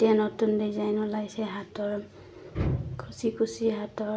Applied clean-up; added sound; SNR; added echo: none; none; none; none.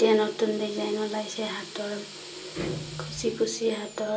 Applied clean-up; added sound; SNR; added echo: none; Drill; 16 dB; reverberation time 0.2 s.